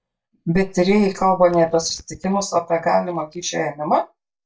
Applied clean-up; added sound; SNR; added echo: neural mask model DeepFilterNet 3.